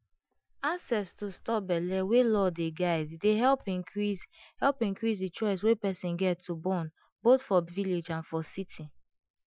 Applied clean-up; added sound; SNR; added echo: classical method Wiener filter.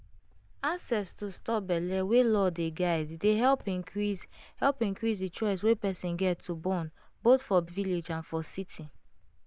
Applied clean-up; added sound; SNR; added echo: none; Cricket; 19 dB; none.